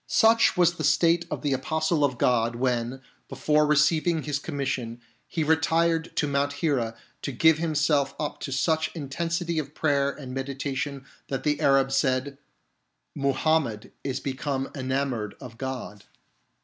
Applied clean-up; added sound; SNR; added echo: none; none; none; none.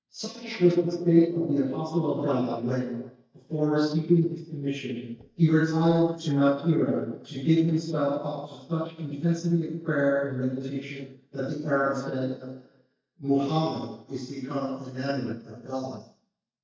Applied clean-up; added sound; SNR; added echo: neural mask model DeepFilterNet 3.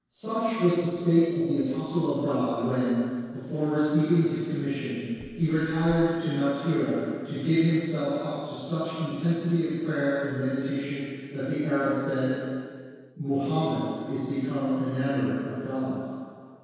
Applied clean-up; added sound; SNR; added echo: neural separator model SepFormer DNS4.